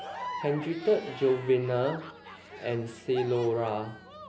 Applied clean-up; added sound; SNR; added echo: none; Crowd / Cheering; 13 dB; none.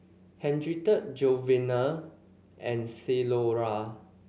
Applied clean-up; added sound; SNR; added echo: none; none; none; none.